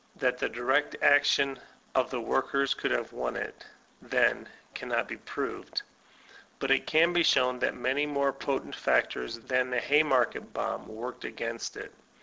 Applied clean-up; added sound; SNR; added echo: none; none; none; none.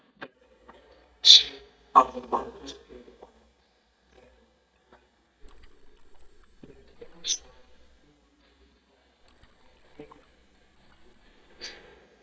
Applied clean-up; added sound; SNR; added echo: neural mask model DeepFilterNet 3.